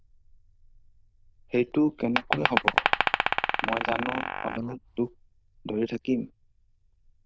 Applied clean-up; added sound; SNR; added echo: neural diffusion model UNIVERSE++.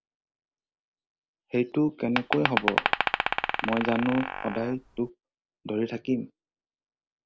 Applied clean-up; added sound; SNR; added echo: none; Glass; -1 dB; none.